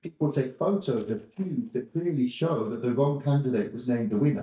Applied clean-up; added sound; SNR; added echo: neural mask model DeepFilterNet 3.